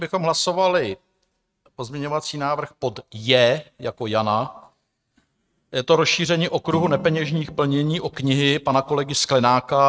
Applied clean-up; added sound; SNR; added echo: neural mask model RNNoise.